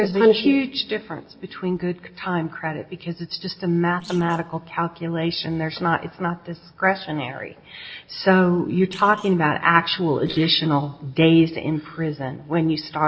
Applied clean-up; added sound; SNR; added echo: neural separator model SepFormer DNS4.